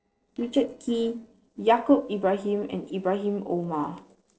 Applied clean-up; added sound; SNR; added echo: neural separator model SepFormer DNS4.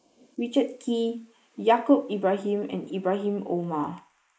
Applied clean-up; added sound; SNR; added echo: neural mask model Resemble Enhance denoiser.